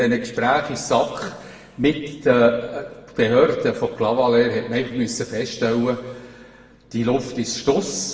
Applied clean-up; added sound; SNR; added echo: none; none; none; reverberation time 1.5 s.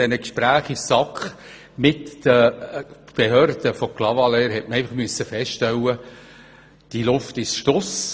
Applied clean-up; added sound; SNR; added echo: none; none; none; none.